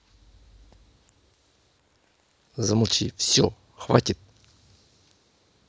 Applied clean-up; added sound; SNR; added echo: neural mask model Resemble Enhance denoiser.